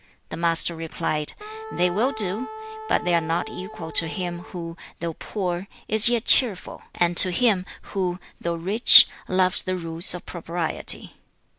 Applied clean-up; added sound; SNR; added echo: none; Wind instrument, woodwind instrument; 13 dB; none.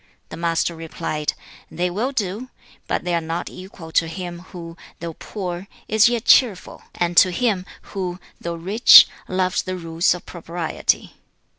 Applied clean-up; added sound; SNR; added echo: none; none; none; none.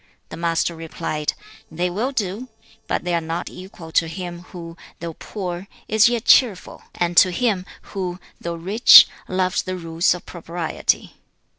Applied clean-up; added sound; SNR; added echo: neural separator model SepFormer DNS4.